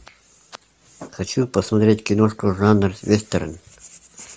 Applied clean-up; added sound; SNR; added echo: none; none; none; none.